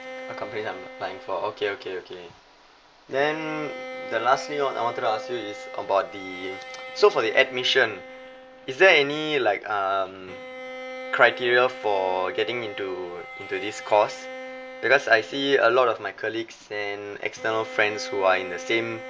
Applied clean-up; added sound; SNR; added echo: none; Bowed string instrument; 14 dB; none.